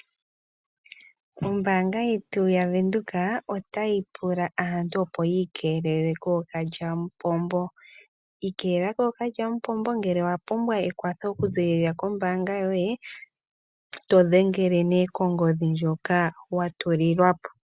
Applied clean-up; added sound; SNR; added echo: none; none; none; none.